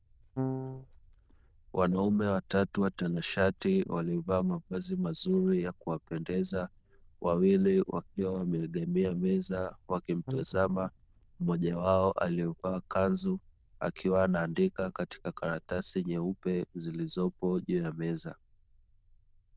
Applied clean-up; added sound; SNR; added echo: neural diffusion model UNIVERSE++.